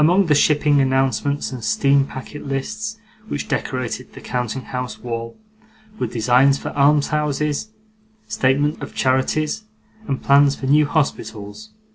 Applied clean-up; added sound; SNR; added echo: none; none; none; none.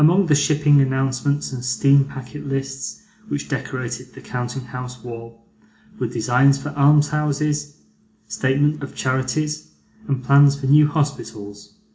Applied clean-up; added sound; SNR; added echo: none; none; none; reverberation time 0.4 s.